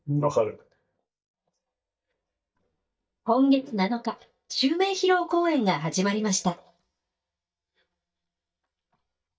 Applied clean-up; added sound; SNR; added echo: neural mask model DeepFilterNet 3.